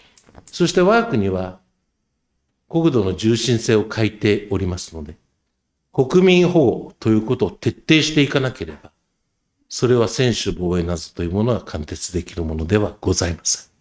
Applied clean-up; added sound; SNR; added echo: neural mask model RNNoise.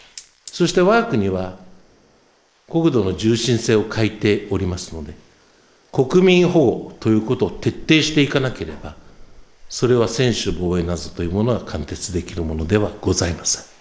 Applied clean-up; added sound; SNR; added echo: neural mask model Resemble Enhance denoiser.